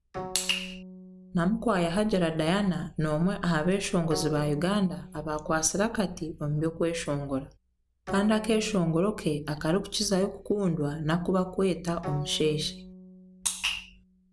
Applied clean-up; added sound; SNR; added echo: none; Bowed string instrument; 17 dB; none.